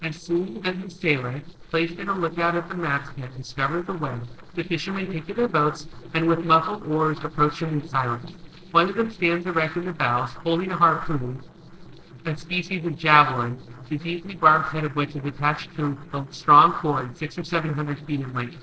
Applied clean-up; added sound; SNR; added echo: neural separator model SepFormer DNS4.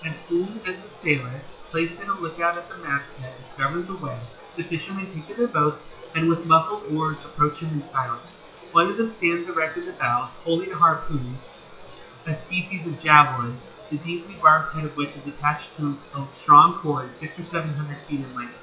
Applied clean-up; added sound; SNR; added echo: classical method WPE with log-MMSE.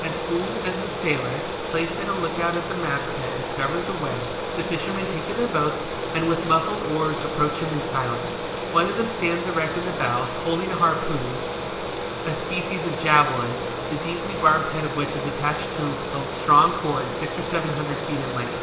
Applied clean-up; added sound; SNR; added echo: none; Mechanical fan; 3 dB; reverberation time 1.2 s.